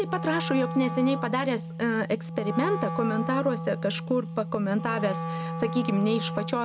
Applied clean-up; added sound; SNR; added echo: none; Wind instrument, woodwind instrument; 6 dB; none.